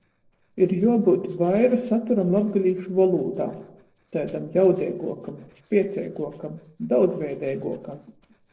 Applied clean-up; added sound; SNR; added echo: neural separator model SepFormer DNS4.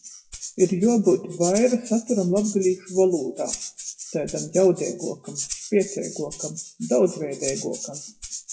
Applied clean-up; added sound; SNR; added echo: classical method WPE with log-MMSE.